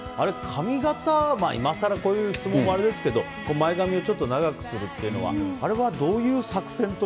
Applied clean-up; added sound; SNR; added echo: none; none; none; none.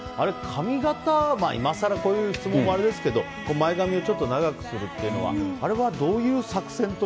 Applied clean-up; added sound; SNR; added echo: none; Wind instrument, woodwind instrument; 13 dB; none.